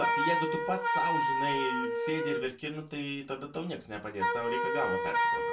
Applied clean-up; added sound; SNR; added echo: none; Wind instrument, woodwind instrument; -4 dB; reverberation time 0.2 s.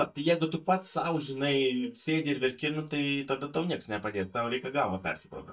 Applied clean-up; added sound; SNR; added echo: neural mask model DeepFilterNet 3.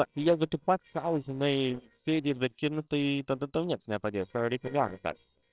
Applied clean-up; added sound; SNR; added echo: neural separator model SepFormer WHAMR!.